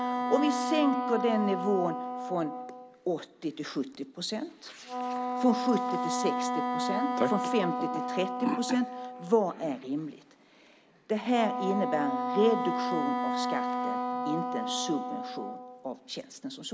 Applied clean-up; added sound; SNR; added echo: none; Wind instrument, woodwind instrument; 2 dB; none.